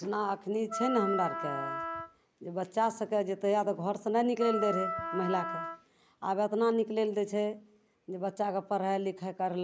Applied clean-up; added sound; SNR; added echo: none; Wind instrument, woodwind instrument; 5 dB; none.